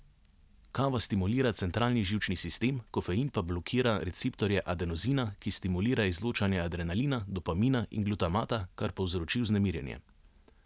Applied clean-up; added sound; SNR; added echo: none; none; none; none.